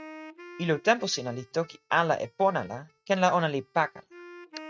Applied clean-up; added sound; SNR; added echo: neural mask model RNNoise.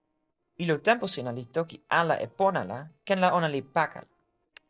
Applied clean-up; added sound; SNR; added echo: neural separator model SepFormer DNS4.